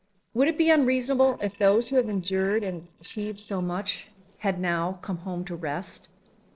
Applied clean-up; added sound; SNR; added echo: neural separator model SepFormer DNS4.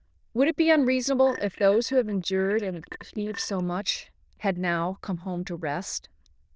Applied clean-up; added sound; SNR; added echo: neural diffusion model UNIVERSE++.